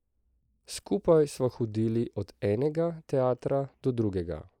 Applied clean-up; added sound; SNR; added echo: neural mask model Resemble Enhance denoiser.